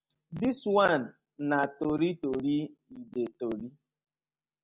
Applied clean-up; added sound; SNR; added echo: none; none; none; none.